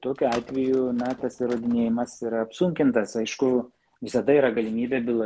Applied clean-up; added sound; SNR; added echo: none; Telephone; 19 dB; none.